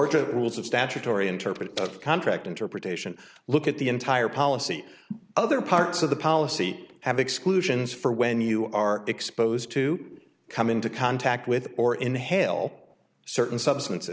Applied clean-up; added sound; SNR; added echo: none; none; none; none.